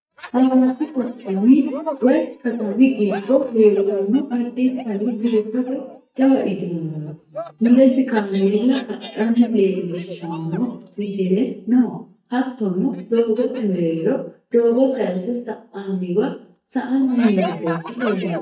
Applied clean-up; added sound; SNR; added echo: neural mask model DeepFilterNet 3.